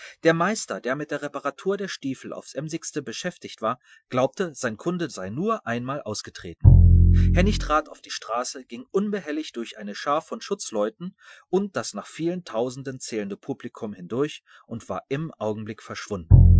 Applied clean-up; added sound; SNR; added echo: classical method Wiener filter.